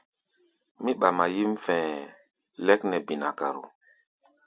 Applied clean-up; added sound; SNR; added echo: none; none; none; none.